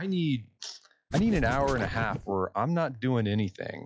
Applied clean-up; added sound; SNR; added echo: classical method log-MMSE.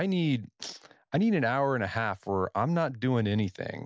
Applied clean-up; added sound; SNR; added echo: none; none; none; none.